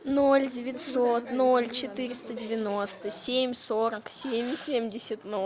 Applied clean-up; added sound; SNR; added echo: none; none; none; none.